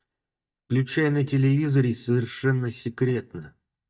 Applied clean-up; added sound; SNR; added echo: neural mask model DeepFilterNet 3.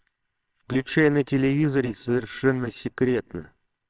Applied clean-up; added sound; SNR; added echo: neural separator model SepFormer WHAMR!.